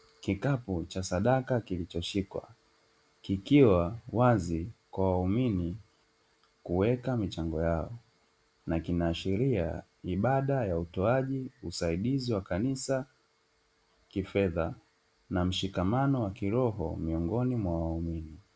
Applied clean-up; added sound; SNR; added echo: none; none; none; none.